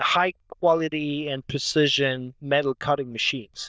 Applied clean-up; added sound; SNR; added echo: neural diffusion model UNIVERSE++.